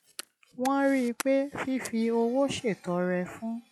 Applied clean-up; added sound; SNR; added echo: classical method log-MMSE.